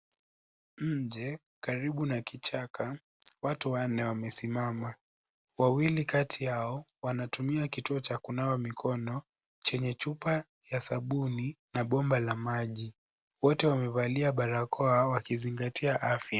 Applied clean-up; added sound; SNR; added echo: none; none; none; none.